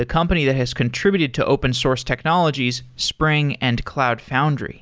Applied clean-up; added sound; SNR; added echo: none; none; none; none.